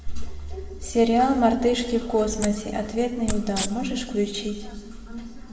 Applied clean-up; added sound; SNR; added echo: none; Wild animals; 7 dB; reverberation time 1.3 s.